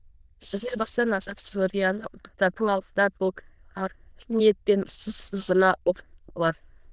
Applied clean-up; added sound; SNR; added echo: neural diffusion model UNIVERSE++.